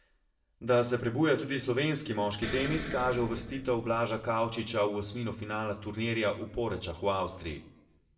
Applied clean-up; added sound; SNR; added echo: none; Explosion; 10 dB; reverberation time 0.5 s.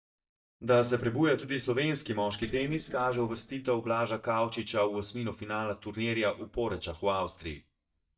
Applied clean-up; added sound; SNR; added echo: neural mask model DeepFilterNet 3.